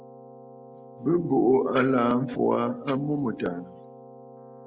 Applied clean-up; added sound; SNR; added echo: none; Keyboard (musical); 19 dB; none.